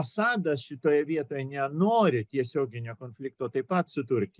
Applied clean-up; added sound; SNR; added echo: none; none; none; none.